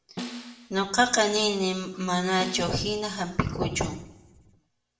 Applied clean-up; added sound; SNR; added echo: none; Snare drum; 13 dB; reverberation time 0.7 s.